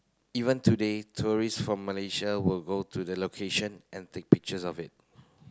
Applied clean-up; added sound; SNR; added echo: none; none; none; none.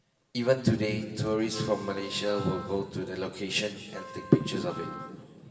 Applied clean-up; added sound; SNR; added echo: none; Wind instrument, woodwind instrument; 15 dB; reverberation time 2.5 s.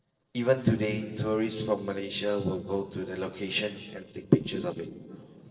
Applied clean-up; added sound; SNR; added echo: neural separator model SepFormer DNS4.